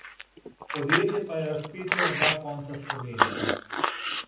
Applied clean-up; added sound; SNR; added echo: none; Chewing, mastication; -3 dB; reverberation time 0.6 s.